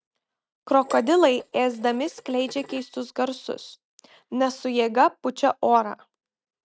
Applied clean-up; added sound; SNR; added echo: neural mask model RNNoise.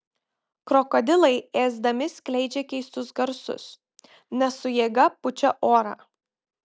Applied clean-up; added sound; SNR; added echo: none; none; none; none.